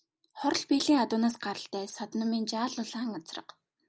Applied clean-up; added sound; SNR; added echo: none; none; none; none.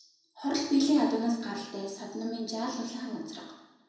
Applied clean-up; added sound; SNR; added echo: none; none; none; reverberation time 0.9 s.